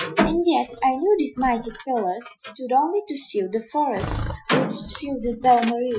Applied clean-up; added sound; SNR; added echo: classical method Wiener filter.